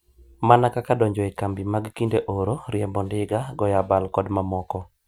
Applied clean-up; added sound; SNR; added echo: none; none; none; none.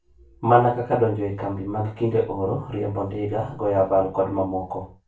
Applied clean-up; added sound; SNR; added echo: none; none; none; reverberation time 0.3 s.